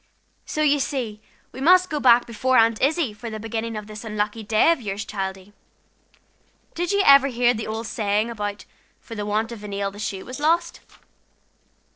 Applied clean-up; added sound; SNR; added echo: neural separator model SepFormer DNS4.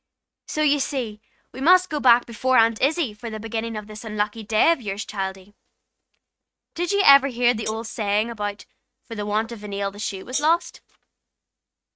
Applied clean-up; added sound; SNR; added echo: neural mask model RNNoise.